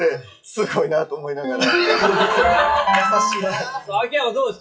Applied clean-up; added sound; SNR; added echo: classical method WPE with log-MMSE.